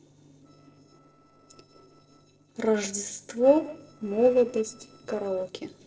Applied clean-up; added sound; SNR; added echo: neural separator model SepFormer DNS4.